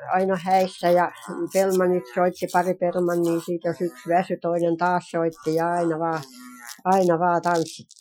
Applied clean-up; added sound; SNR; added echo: classical method Wiener filter.